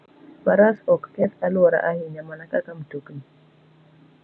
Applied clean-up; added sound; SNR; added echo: none; none; none; none.